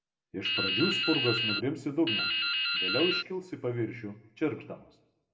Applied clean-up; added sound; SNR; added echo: none; Drip; -2 dB; reverberation time 0.8 s.